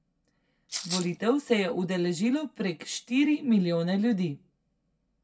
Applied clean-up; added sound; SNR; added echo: none; Rattle (instrument); 7 dB; reverberation time 0.1 s.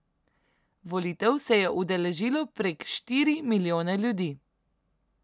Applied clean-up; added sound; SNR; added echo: none; none; none; none.